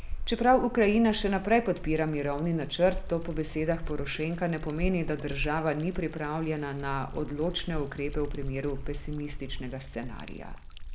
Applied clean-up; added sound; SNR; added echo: none; Liquid; 7 dB; none.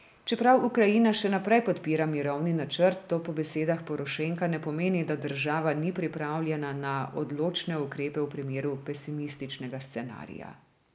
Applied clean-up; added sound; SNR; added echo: none; none; none; none.